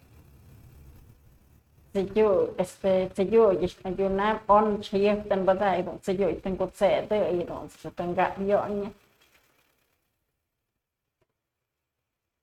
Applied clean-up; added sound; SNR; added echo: neural mask model RNNoise.